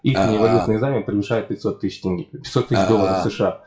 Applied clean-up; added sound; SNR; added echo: classical method WPE with log-MMSE.